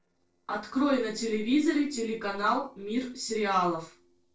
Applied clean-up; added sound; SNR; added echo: neural separator model SepFormer DNS4.